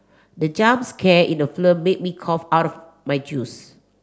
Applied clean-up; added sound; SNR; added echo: none; none; none; none.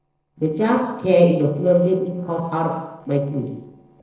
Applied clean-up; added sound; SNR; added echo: neural separator model SepFormer DNS4.